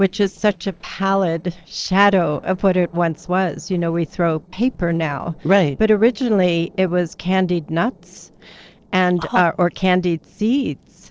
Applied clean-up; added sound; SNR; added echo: neural separator model SepFormer DNS4.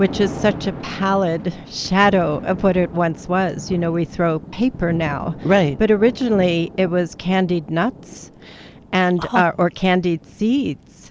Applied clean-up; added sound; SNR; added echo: none; Thunder; 15 dB; none.